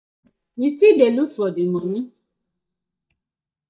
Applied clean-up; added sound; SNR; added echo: neural mask model DeepFilterNet 3.